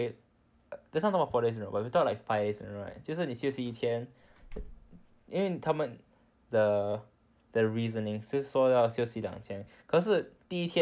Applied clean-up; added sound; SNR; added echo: none; Slam; 16 dB; none.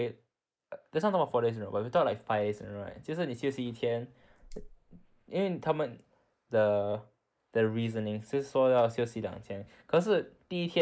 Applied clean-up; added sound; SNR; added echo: neural mask model Resemble Enhance denoiser.